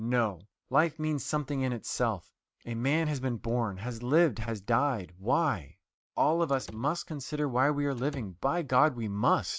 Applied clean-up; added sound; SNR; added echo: neural mask model RNNoise.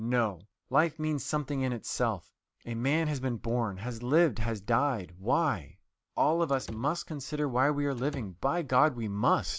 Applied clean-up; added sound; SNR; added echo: none; Slam / Wood; 17 dB; none.